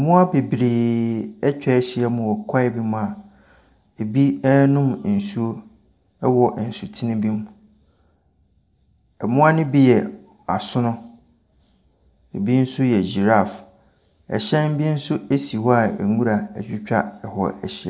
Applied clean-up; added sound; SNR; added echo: none; none; none; none.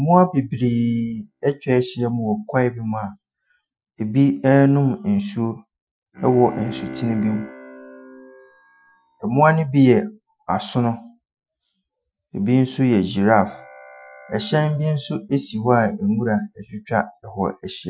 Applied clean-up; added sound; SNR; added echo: classical method Wiener filter.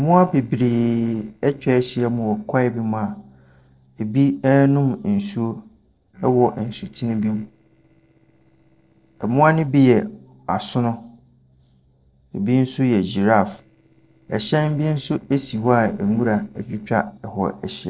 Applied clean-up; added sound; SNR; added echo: neural separator model SepFormer DNS4.